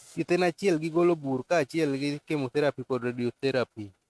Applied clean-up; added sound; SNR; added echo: neural mask model RNNoise.